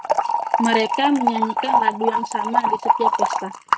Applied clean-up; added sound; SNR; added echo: neural mask model RNNoise.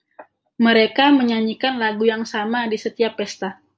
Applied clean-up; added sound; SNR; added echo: none; none; none; none.